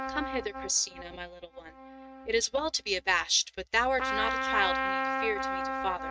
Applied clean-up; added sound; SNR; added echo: neural mask model RNNoise.